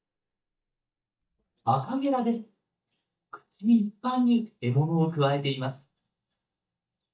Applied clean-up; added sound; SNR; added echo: neural mask model DeepFilterNet 3.